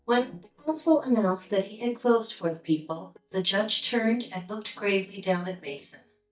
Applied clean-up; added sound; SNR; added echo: neural mask model DeepFilterNet 3.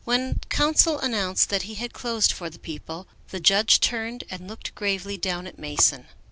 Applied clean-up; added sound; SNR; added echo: none; none; none; none.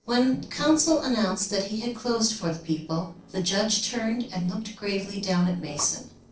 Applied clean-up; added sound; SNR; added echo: neural separator model SepFormer DNS4.